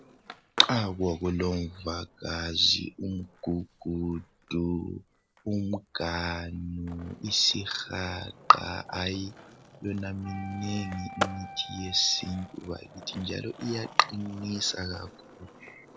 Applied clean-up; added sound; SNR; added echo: none; Skateboard + Wind instrument, woodwind instrument; 14 dB; none.